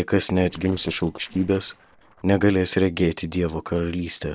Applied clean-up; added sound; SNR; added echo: neural separator model SepFormer DNS4.